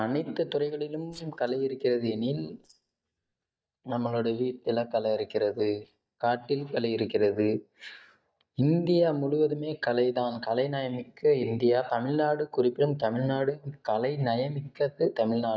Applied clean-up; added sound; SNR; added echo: neural mask model DeepFilterNet 3.